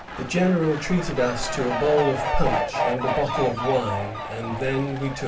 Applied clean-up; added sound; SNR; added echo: none; Fowl; 4 dB; reverberation time 0.3 s.